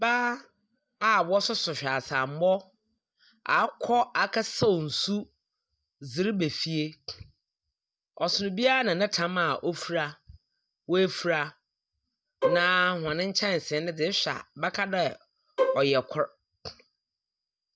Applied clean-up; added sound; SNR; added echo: neural mask model DeepFilterNet 3.